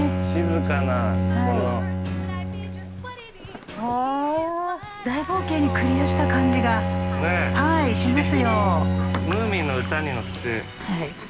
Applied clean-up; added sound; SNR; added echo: none; Bowed string instrument; 0 dB; none.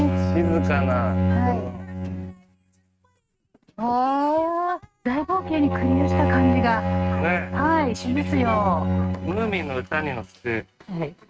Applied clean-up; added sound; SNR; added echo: neural mask model RNNoise.